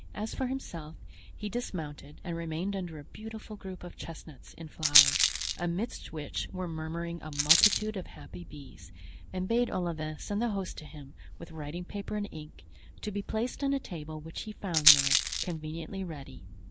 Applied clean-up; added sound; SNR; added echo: none; Rattle; -1 dB; none.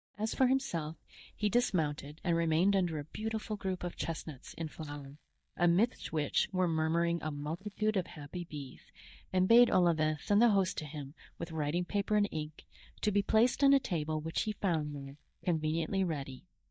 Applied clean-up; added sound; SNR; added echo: neural mask model DeepFilterNet 3.